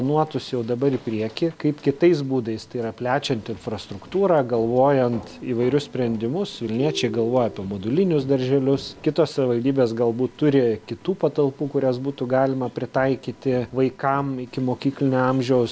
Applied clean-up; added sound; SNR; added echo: none; Ringtone; 14 dB; none.